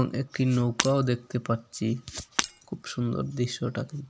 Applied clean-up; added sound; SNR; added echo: none; Shatter; 9 dB; none.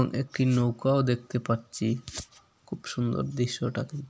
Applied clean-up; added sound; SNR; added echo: none; none; none; none.